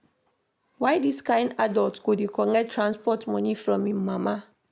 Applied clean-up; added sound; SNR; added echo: none; none; none; none.